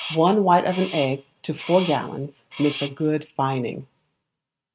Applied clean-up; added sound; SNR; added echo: neural mask model RNNoise.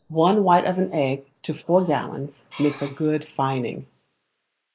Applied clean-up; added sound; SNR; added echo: neural mask model Resemble Enhance denoiser.